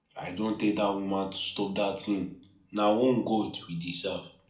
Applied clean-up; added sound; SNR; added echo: none; none; none; reverberation time 0.4 s.